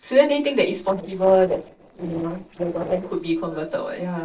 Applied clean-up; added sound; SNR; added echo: neural separator model SepFormer DNS4.